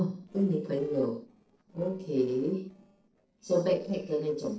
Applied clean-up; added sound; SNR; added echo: neural separator model SepFormer DNS4.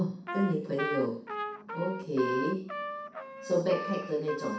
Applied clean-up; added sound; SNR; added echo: none; Trumpet; 6 dB; reverberation time 0.6 s.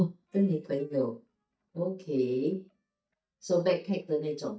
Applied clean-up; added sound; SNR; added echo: neural mask model DeepFilterNet 3.